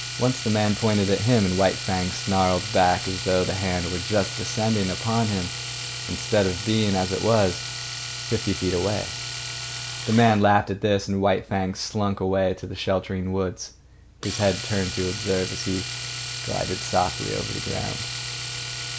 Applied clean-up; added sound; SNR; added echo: none; Domestic sounds, home sounds; 8 dB; none.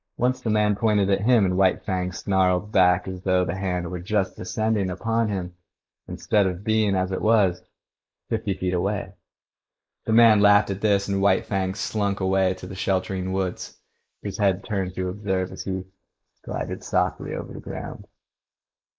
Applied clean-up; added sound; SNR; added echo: neural mask model Resemble Enhance denoiser.